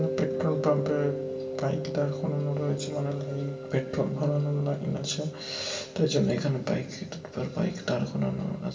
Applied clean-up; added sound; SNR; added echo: none; Mallet percussion; 8 dB; reverberation time 0.8 s.